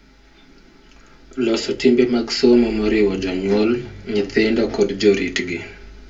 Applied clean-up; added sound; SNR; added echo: none; none; none; reverberation time 0.2 s.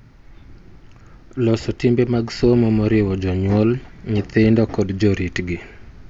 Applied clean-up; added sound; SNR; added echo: none; none; none; none.